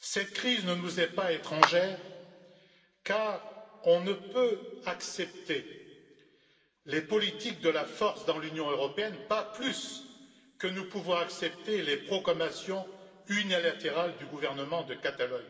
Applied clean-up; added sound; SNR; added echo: none; Clapping; -1 dB; reverberation time 1.7 s.